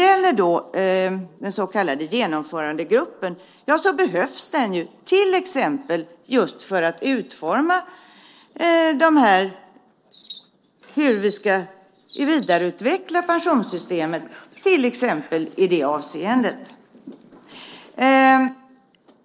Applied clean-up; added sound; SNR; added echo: neural separator model SepFormer DNS4.